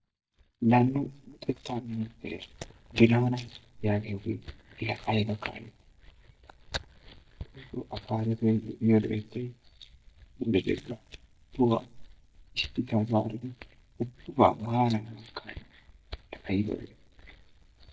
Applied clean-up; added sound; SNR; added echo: neural mask model DeepFilterNet 3.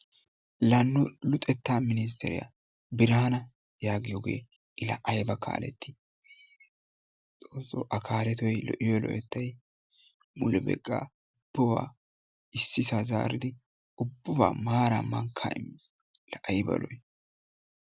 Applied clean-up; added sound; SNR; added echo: none; none; none; none.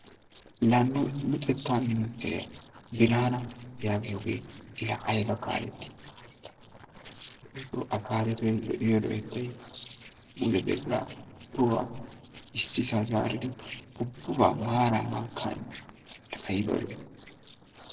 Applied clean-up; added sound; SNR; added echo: neural separator model SepFormer DNS4.